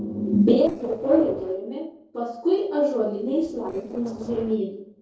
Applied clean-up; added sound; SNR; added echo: neural separator model SepFormer DNS4.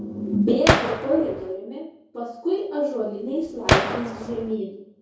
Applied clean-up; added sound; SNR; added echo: none; Gunshot, gunfire; -1 dB; reverberation time 0.6 s.